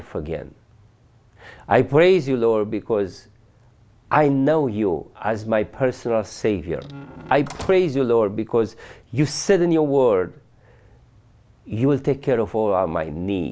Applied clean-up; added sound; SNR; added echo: none; Squeak / Slam / Wood; 17 dB; none.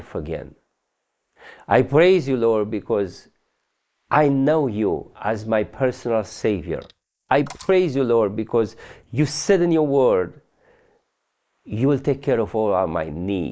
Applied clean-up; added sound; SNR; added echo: neural mask model Resemble Enhance denoiser.